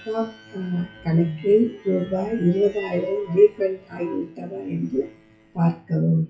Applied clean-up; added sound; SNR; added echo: classical method WPE with log-MMSE.